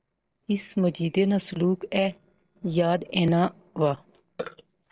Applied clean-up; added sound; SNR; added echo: neural separator model SepFormer DNS4.